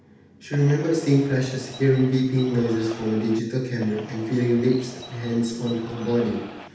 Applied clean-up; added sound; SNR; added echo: none; Bird; 17 dB; reverberation time 0.8 s.